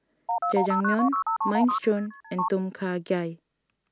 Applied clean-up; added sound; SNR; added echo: none; Telephone; 0 dB; none.